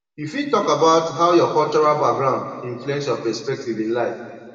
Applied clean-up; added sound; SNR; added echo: none; none; none; reverberation time 2.1 s.